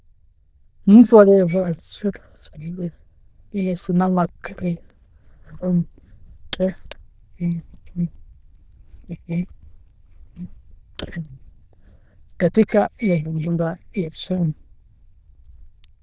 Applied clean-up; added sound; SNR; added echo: neural diffusion model UNIVERSE++.